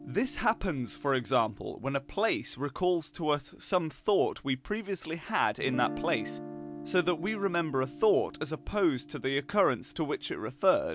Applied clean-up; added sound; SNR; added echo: none; Guitar; 15 dB; none.